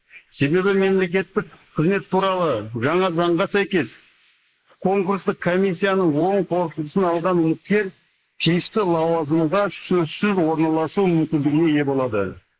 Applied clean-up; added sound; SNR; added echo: neural mask model Resemble Enhance denoiser.